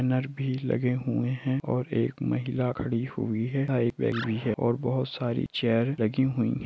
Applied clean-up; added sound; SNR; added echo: none; Animal; 16 dB; none.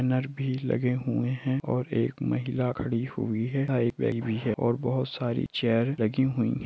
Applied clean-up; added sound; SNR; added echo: none; none; none; none.